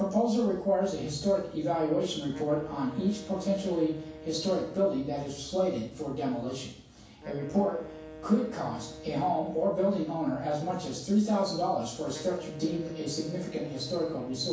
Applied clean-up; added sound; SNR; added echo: none; Wind instrument, woodwind instrument; 18 dB; reverberation time 0.7 s.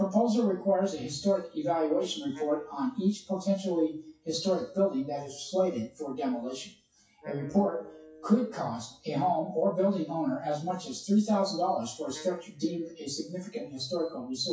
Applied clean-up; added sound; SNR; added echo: classical method WPE with log-MMSE.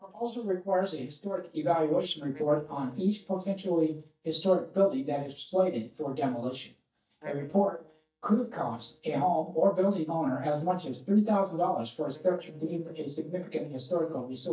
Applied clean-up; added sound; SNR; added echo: neural mask model DeepFilterNet 3.